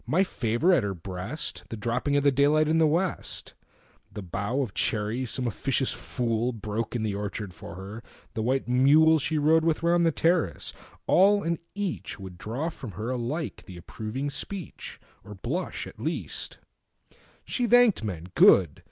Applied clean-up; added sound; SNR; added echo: none; none; none; none.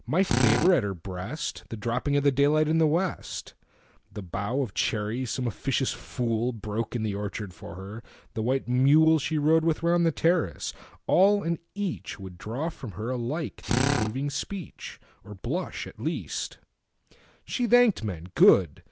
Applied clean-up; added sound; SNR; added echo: none; Drill; 0 dB; none.